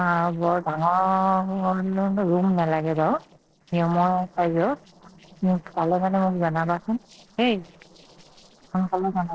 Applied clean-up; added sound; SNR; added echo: neural separator model SepFormer DNS4.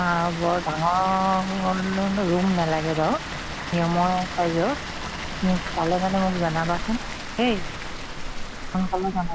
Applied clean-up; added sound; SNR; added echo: none; Water; 7 dB; none.